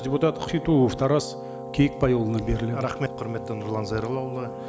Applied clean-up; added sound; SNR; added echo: none; Keyboard (musical); 10 dB; none.